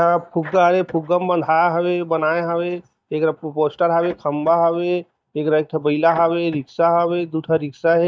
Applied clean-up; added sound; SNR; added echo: neural mask model DeepFilterNet 3.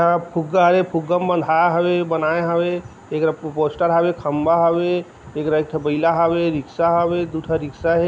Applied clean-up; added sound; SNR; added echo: none; none; none; none.